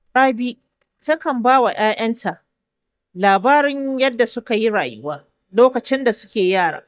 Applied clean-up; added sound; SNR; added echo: neural mask model DeepFilterNet 3.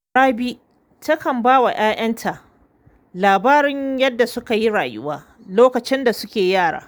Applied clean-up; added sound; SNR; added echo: none; none; none; none.